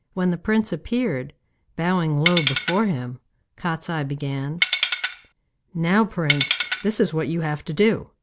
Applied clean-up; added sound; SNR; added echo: none; Tools; -1 dB; none.